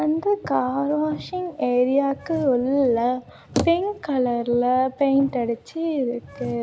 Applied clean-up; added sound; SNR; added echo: none; Bicycle; 14 dB; none.